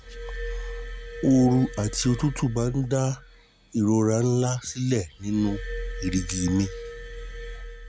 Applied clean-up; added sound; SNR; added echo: none; Glass; 11 dB; none.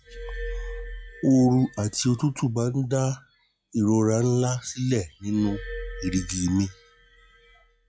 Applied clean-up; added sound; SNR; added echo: classical method log-MMSE.